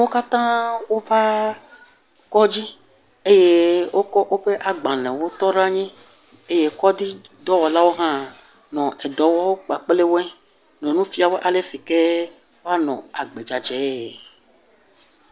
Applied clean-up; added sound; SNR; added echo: none; none; none; none.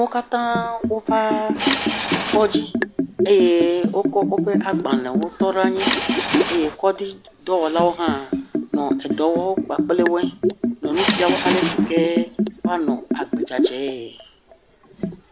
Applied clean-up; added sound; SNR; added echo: none; Subway, metro, underground / Engine + Liquid; 1 dB; none.